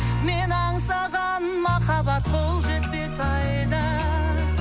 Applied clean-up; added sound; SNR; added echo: none; none; none; none.